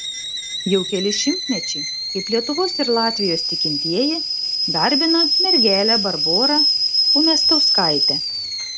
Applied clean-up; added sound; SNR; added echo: none; Boiling / Alarm; -2 dB; none.